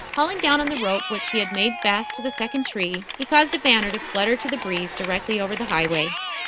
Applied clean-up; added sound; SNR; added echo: none; Cheering / Clapping; 8 dB; none.